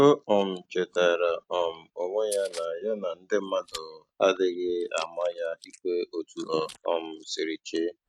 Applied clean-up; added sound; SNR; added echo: neural mask model RNNoise.